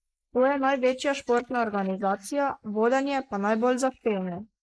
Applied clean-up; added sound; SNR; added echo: neural mask model Resemble Enhance denoiser.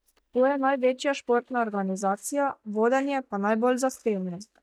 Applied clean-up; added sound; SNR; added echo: neural mask model DeepFilterNet 3.